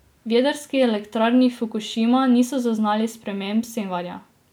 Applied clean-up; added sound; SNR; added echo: none; none; none; none.